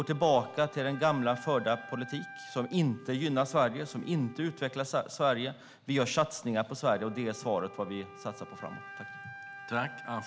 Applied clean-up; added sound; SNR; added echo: none; Wind instrument, woodwind instrument; 17 dB; none.